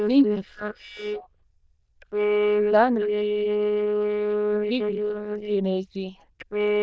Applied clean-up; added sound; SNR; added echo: neural diffusion model UNIVERSE++.